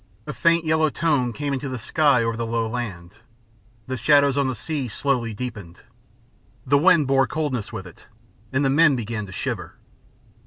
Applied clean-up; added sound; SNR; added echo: none; none; none; none.